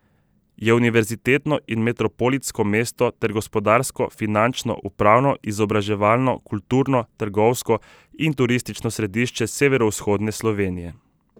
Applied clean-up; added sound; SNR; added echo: none; none; none; none.